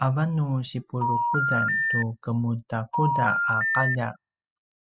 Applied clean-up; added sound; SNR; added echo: classical method spectral subtraction.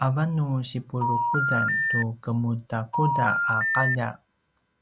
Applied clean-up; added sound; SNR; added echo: none; Telephone; -2 dB; none.